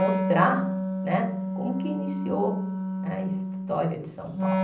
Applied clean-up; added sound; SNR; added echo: none; Wind instrument, woodwind instrument; -1 dB; reverberation time 0.6 s.